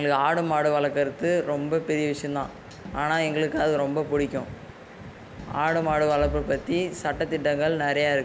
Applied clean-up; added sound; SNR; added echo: none; Drum kit + Breathing; 16 dB; none.